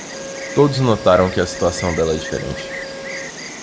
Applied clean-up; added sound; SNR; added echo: none; Insect + Organ; 10 dB; none.